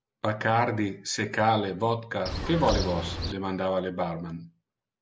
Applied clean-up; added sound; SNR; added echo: none; Bird; 3 dB; none.